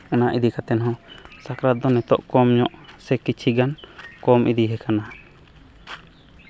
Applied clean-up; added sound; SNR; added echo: none; none; none; none.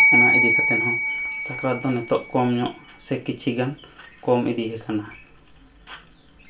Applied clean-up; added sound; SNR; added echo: none; Bell; -3 dB; reverberation time 0.3 s.